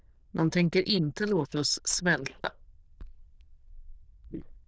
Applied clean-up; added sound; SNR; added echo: neural diffusion model UNIVERSE++.